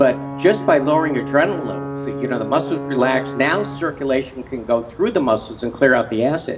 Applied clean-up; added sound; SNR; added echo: none; Alarm / Ocean / Boat, Water vehicle; 10 dB; reverberation time 0.6 s.